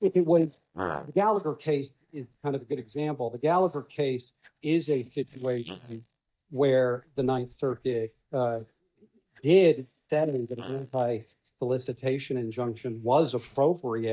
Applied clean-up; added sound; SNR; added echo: neural mask model DeepFilterNet 3.